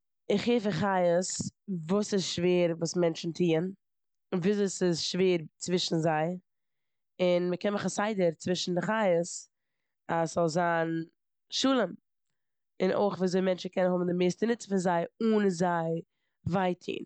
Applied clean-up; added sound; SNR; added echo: none; none; none; none.